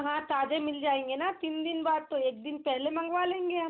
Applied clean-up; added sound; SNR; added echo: none; none; none; none.